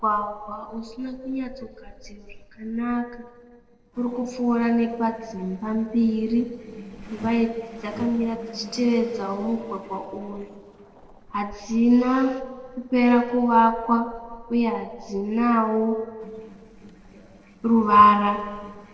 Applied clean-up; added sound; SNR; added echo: neural separator model SepFormer DNS4.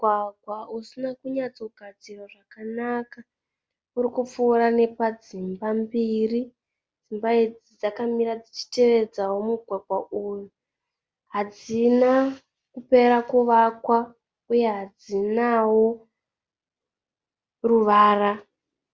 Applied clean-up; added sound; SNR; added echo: none; none; none; none.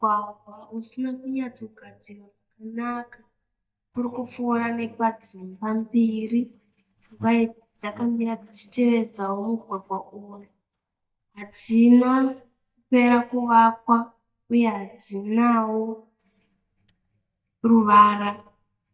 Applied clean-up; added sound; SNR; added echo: neural mask model DeepFilterNet 3.